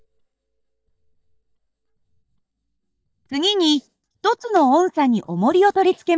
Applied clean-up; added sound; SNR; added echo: neural mask model DeepFilterNet 3.